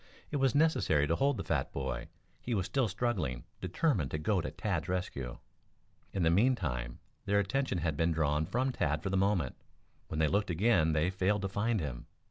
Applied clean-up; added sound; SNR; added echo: none; none; none; none.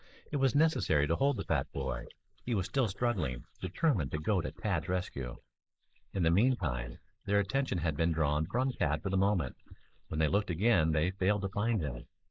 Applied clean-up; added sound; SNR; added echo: neural mask model Resemble Enhance denoiser.